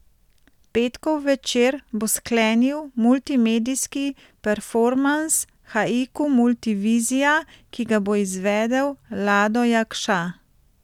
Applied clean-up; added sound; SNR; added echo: none; none; none; none.